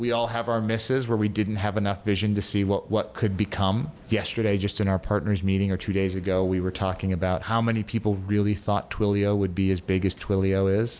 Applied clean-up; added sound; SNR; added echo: none; none; none; none.